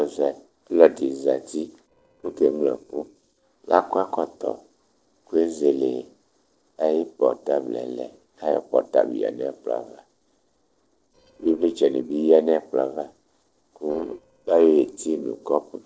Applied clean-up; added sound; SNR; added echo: neural separator model SepFormer DNS4.